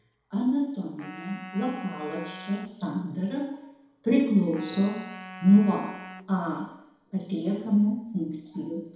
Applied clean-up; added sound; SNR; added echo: none; Wind instrument, woodwind instrument; 17 dB; reverberation time 1.9 s.